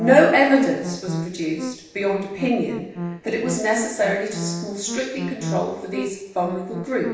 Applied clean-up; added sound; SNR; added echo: none; Musical instrument; 9 dB; reverberation time 0.9 s.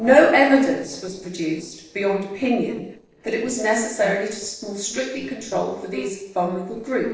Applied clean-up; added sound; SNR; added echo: neural separator model SepFormer DNS4.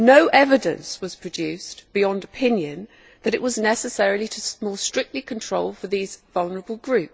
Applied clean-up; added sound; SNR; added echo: none; none; none; none.